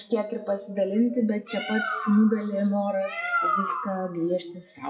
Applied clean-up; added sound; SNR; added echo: classical method WPE with log-MMSE.